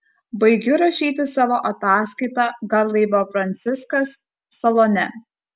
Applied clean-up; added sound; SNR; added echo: none; none; none; none.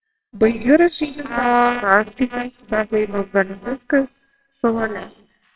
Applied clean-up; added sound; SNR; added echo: neural separator model SepFormer WHAMR!.